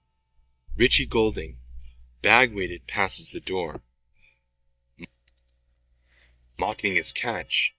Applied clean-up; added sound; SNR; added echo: neural mask model DeepFilterNet 3.